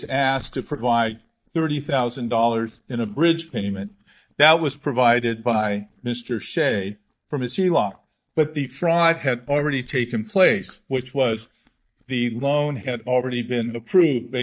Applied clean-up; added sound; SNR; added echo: neural mask model DeepFilterNet 3.